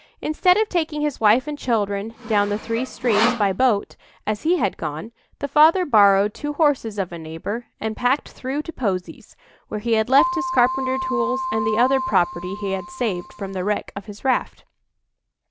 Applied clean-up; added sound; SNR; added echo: none; Keyboard (musical) + Sawing; 5 dB; none.